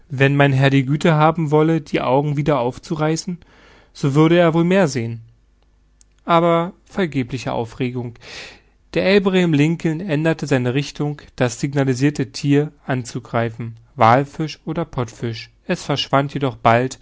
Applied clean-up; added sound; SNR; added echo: none; none; none; none.